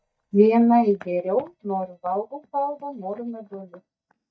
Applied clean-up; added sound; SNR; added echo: neural mask model DeepFilterNet 3.